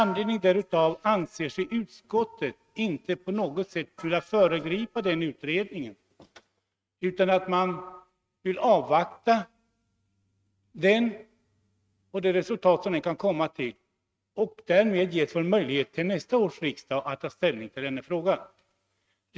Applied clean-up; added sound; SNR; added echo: neural mask model RNNoise.